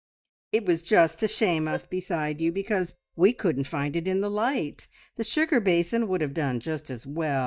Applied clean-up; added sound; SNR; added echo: neural mask model DeepFilterNet 3.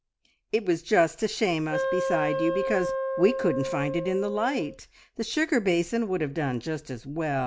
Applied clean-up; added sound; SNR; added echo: none; Wind instrument, woodwind instrument; 3 dB; none.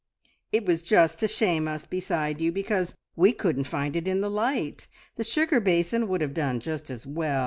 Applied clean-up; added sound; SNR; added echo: none; none; none; none.